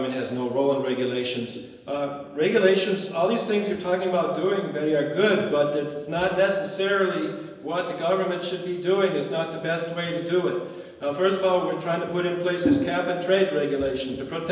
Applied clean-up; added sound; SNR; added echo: none; none; none; reverberation time 1.0 s.